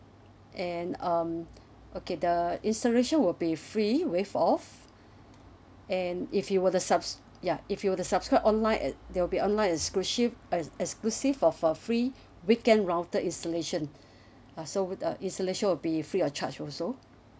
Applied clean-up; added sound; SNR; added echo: none; none; none; none.